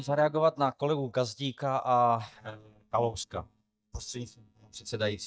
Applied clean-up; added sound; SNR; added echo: neural mask model DeepFilterNet 3.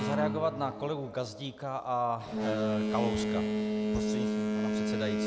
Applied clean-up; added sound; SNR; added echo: none; Boat, Water vehicle; -2 dB; none.